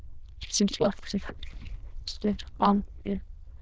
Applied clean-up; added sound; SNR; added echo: neural diffusion model UNIVERSE++.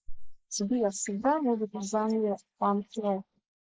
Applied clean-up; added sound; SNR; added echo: neural mask model Resemble Enhance denoiser.